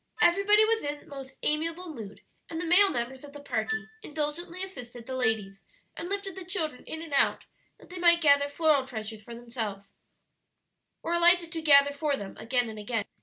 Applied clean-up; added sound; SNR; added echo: none; Wind instrument, woodwind instrument; 8 dB; none.